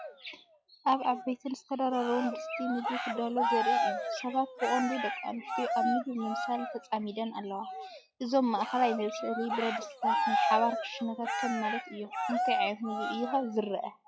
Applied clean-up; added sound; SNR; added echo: classical method log-MMSE.